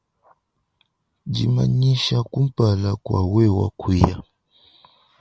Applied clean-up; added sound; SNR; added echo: none; none; none; none.